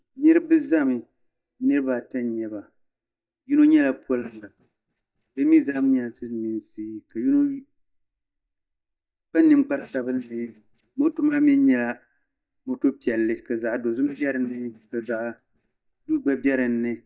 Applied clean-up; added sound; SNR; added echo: neural mask model DeepFilterNet 3.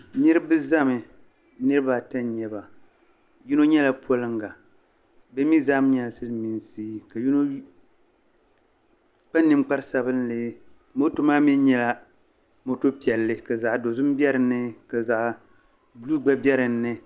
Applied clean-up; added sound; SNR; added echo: none; none; none; none.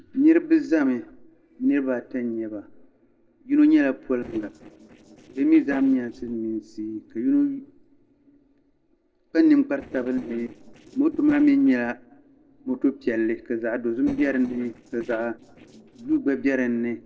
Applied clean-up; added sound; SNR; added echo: neural separator model SepFormer DNS4.